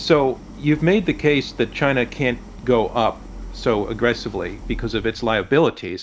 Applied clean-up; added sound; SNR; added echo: none; Idling; 15 dB; none.